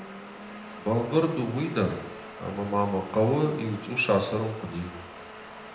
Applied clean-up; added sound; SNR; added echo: none; Domestic sounds, home sounds; 14 dB; reverberation time 0.8 s.